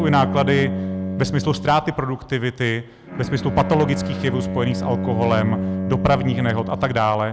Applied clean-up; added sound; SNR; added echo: none; Bowed string instrument; 5 dB; none.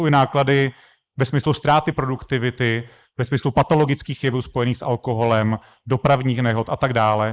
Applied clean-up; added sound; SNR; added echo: neural mask model Resemble Enhance denoiser.